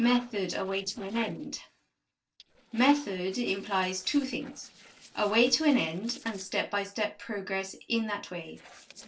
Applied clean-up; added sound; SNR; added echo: neural separator model SepFormer DNS4.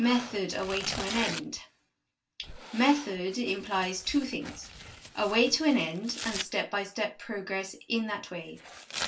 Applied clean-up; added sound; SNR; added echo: none; Tearing; 11 dB; reverberation time 0.1 s.